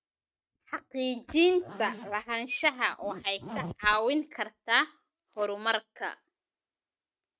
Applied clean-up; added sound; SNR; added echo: neural mask model RNNoise.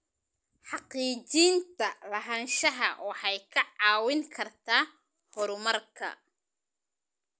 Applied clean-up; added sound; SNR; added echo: none; none; none; none.